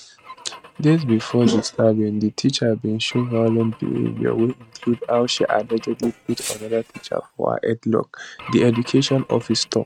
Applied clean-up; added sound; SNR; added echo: neural mask model RNNoise.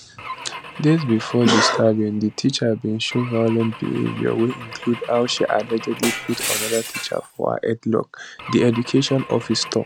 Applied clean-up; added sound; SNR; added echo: none; Glass / Engine / Car; 12 dB; none.